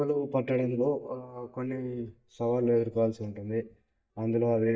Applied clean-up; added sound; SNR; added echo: neural mask model DeepFilterNet 3.